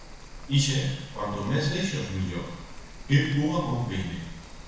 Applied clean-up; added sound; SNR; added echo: none; Rain; 14 dB; reverberation time 1.1 s.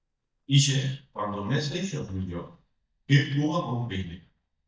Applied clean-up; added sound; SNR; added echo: neural mask model DeepFilterNet 3.